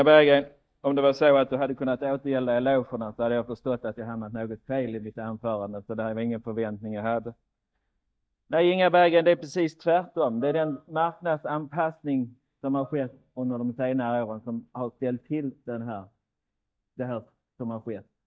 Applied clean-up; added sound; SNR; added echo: neural mask model DeepFilterNet 3.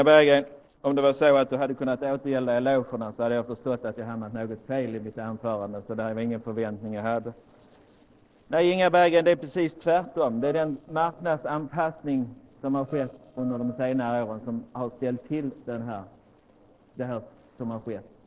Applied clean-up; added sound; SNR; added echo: neural separator model SepFormer DNS4.